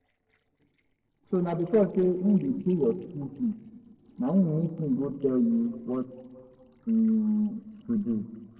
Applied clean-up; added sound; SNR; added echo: neural separator model SepFormer DNS4.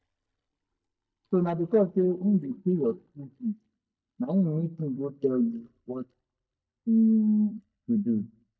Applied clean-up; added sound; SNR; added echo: neural mask model DeepFilterNet 3.